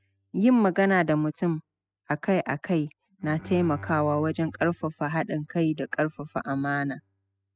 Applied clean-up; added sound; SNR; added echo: classical method spectral subtraction.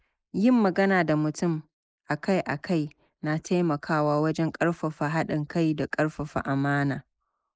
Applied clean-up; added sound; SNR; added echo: neural mask model Resemble Enhance denoiser.